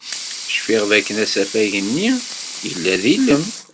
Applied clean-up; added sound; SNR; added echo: none; Sink (filling or washing) / Water tap, faucet / Liquid; 10 dB; none.